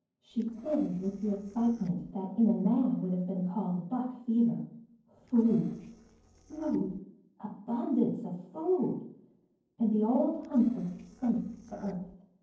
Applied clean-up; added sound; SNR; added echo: neural separator model SepFormer DNS4.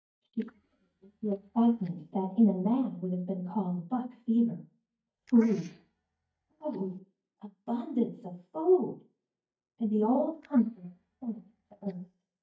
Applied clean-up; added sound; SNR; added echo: neural mask model DeepFilterNet 3.